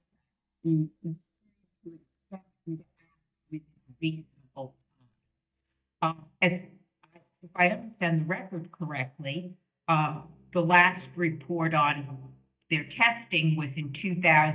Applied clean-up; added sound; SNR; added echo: neural mask model DeepFilterNet 3.